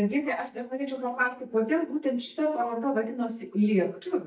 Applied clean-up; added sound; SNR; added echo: neural mask model DeepFilterNet 3.